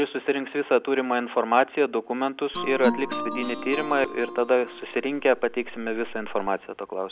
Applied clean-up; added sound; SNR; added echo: none; Guitar; 8 dB; none.